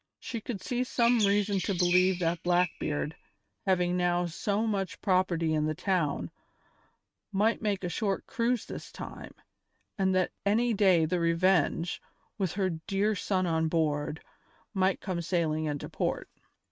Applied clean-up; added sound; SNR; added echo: neural mask model RNNoise.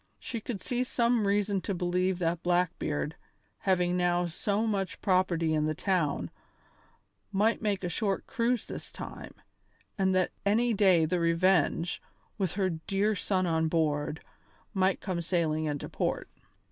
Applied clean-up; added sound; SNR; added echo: none; none; none; none.